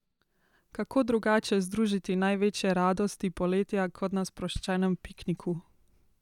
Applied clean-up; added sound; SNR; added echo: neural mask model DeepFilterNet 3.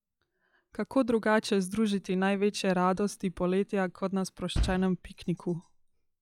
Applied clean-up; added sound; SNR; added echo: classical method log-MMSE.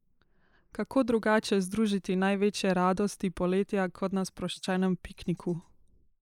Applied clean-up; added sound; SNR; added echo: neural mask model Resemble Enhance denoiser.